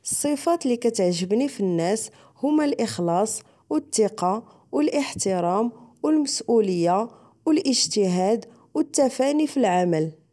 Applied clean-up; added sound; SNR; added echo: none; none; none; none.